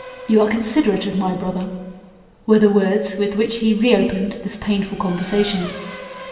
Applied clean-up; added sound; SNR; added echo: none; Race car, auto racing / Accelerating, revving, vroom; 19 dB; reverberation time 1.4 s.